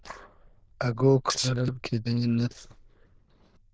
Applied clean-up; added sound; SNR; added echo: neural diffusion model UNIVERSE++.